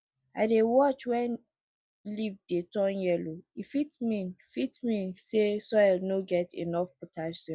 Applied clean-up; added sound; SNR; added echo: none; none; none; none.